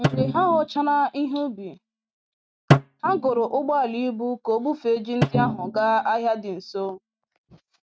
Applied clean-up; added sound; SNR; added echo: neural mask model RNNoise.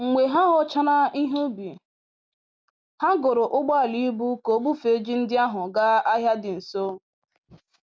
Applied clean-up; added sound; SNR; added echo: none; none; none; none.